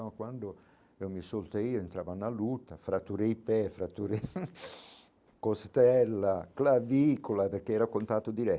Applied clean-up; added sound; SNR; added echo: none; none; none; none.